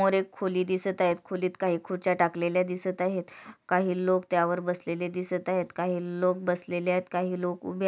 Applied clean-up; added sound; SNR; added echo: none; none; none; none.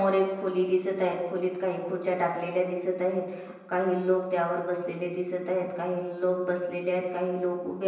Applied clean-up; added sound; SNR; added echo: none; none; none; reverberation time 1.0 s.